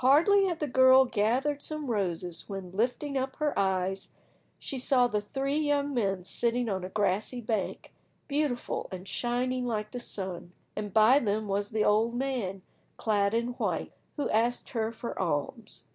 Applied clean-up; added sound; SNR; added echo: none; none; none; none.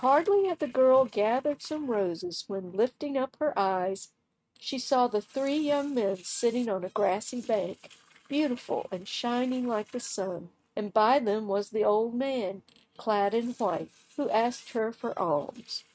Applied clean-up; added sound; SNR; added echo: neural mask model RNNoise.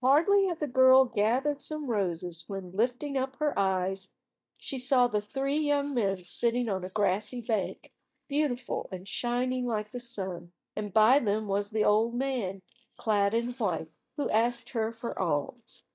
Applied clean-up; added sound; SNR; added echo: neural mask model DeepFilterNet 3.